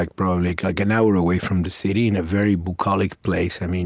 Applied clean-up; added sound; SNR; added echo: none; none; none; none.